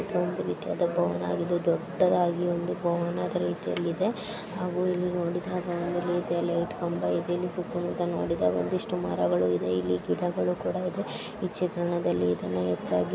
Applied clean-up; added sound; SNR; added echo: none; none; none; none.